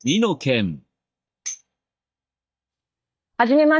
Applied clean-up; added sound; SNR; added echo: neural mask model DeepFilterNet 3.